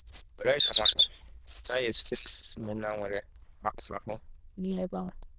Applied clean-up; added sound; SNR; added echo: neural diffusion model UNIVERSE++.